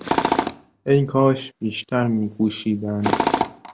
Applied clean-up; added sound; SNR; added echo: none; Tools; 4 dB; none.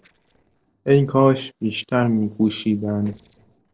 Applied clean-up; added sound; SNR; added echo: neural separator model SepFormer DNS4.